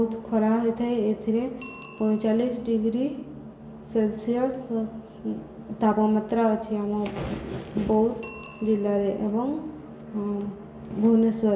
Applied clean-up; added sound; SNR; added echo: none; Bicycle bell; 19 dB; reverberation time 1.1 s.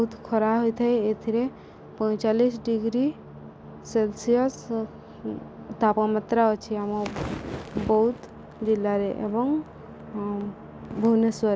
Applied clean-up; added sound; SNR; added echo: none; none; none; none.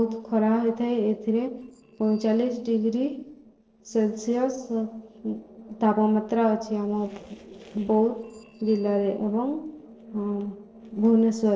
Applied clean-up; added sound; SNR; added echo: neural separator model SepFormer DNS4.